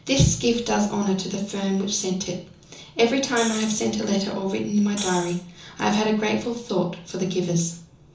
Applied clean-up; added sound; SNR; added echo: none; Hi-hat; 11 dB; reverberation time 0.7 s.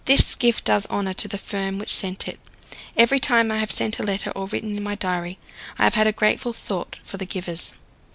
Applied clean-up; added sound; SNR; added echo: none; none; none; none.